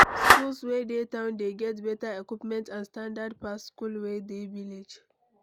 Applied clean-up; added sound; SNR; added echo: none; Clapping; -4 dB; none.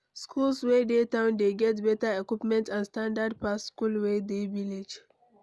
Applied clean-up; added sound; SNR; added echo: none; none; none; none.